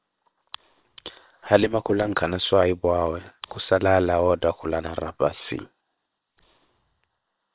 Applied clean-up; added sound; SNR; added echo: neural separator model SepFormer WHAM!.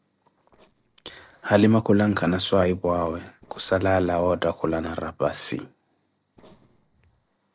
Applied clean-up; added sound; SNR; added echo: neural separator model SepFormer DNS4.